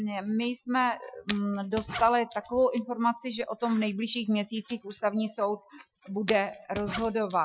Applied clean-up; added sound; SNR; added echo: classical method Wiener filter.